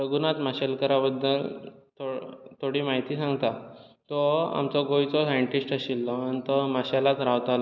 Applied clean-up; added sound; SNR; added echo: none; none; none; none.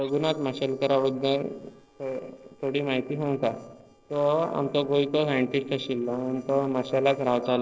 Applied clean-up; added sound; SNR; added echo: neural separator model SepFormer DNS4.